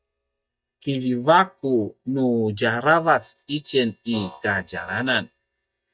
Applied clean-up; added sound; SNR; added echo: neural mask model DeepFilterNet 3.